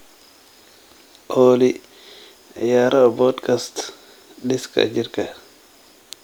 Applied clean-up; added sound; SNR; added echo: none; none; none; none.